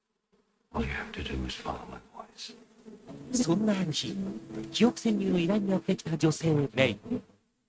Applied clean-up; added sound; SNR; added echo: neural mask model RNNoise.